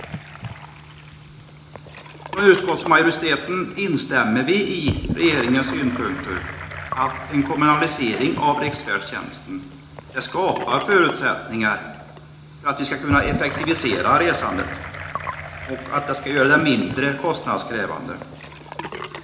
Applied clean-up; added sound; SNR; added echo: none; Sink (filling or washing) / Gurgling; 12 dB; reverberation time 0.8 s.